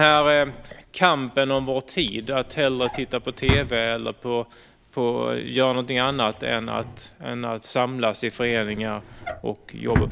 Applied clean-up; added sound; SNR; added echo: none; Drawer open or close; 10 dB; none.